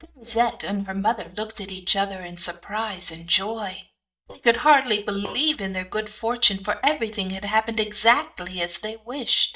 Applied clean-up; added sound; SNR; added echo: neural mask model DeepFilterNet 3.